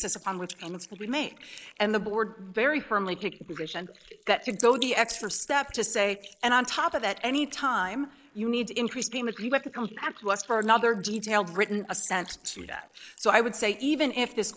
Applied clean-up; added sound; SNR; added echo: neural mask model Resemble Enhance denoiser.